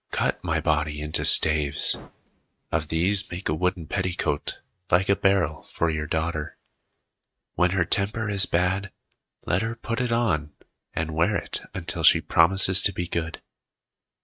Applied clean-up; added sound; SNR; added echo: neural mask model RNNoise.